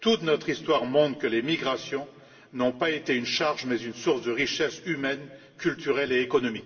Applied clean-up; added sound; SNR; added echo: none; none; none; reverberation time 1.7 s.